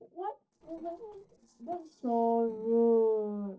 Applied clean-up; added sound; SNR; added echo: neural separator model SepFormer DNS4.